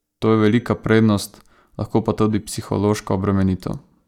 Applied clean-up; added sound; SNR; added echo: neural mask model DeepFilterNet 3.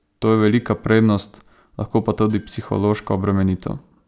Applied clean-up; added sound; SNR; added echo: none; Marimba, xylophone; 18 dB; none.